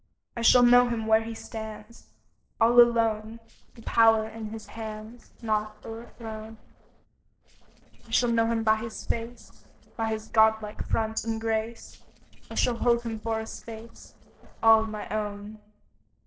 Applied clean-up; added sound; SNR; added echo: neural separator model SepFormer DNS4.